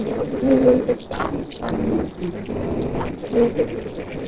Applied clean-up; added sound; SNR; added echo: neural separator model SepFormer DNS4.